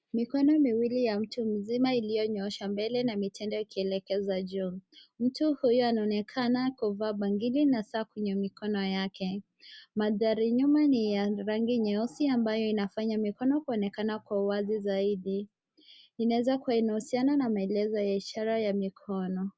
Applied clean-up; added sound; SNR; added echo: none; none; none; none.